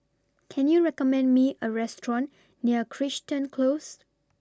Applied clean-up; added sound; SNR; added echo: none; none; none; none.